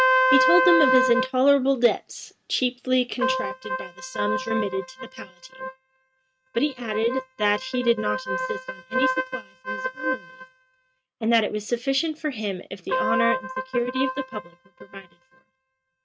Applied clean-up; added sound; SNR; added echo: neural mask model RNNoise.